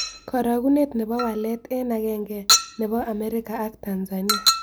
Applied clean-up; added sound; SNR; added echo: none; Chink, clink; 2 dB; none.